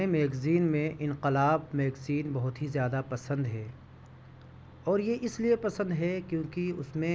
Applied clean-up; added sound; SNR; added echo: none; none; none; none.